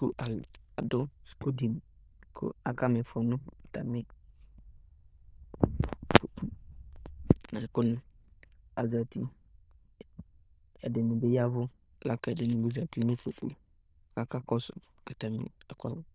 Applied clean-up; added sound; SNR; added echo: neural diffusion model UNIVERSE++.